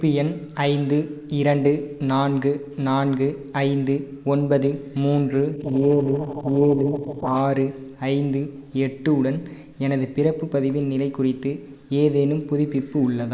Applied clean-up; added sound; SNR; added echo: neural mask model Resemble Enhance denoiser.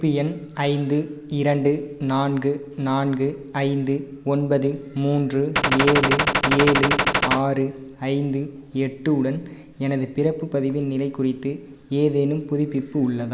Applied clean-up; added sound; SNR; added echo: none; Gunshot, gunfire; -3 dB; none.